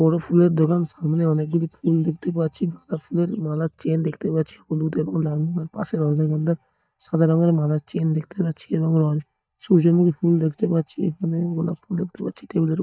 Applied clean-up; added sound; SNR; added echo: neural mask model DeepFilterNet 3.